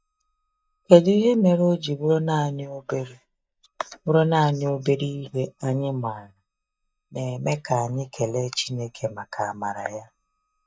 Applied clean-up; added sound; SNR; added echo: neural mask model DeepFilterNet 3.